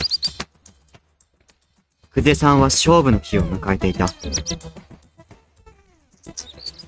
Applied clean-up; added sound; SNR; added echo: neural mask model RNNoise.